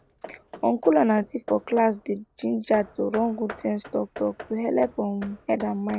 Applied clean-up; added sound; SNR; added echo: none; Hammer / Wood; 17 dB; none.